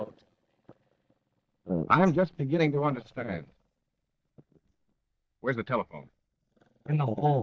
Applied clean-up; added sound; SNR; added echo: neural mask model DeepFilterNet 3.